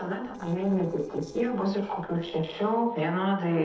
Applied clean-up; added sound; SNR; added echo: neural separator model SepFormer DNS4.